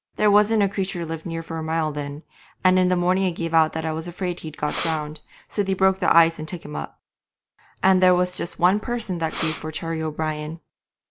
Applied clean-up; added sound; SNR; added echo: none; Breathing; 5 dB; none.